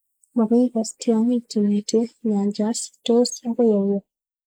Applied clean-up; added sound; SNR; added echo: neural mask model Resemble Enhance denoiser.